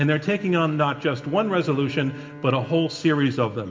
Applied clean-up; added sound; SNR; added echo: none; Bowed string instrument; 18 dB; reverberation time 1.1 s.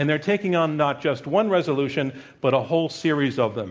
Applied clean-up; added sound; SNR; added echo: none; none; none; none.